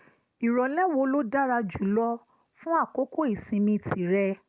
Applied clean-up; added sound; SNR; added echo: none; none; none; none.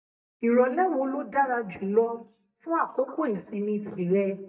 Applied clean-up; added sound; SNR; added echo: neural mask model DeepFilterNet 3.